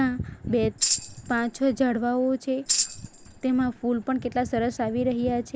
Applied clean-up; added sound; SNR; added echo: none; Tambourine; 5 dB; none.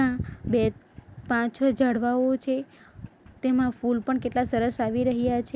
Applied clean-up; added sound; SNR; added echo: none; none; none; none.